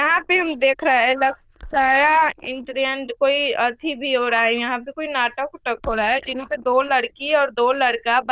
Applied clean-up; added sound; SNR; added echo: neural diffusion model UNIVERSE++.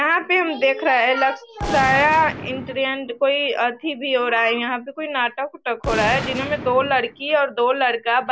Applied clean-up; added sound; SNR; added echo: none; Gunshot, gunfire; 13 dB; none.